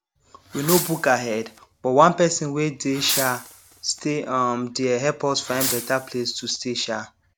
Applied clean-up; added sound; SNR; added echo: none; Fireworks; 10 dB; none.